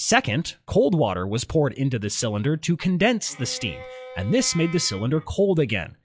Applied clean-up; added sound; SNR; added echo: classical method log-MMSE.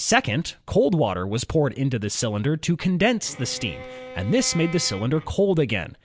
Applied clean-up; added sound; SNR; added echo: none; Bowed string instrument; 17 dB; none.